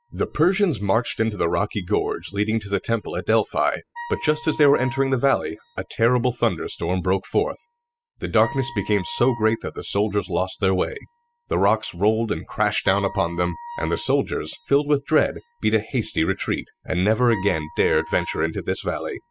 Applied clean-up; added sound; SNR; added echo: classical method spectral subtraction.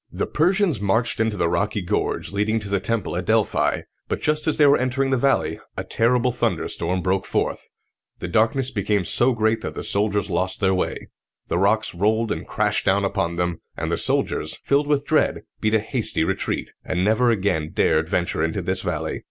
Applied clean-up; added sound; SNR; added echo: none; none; none; none.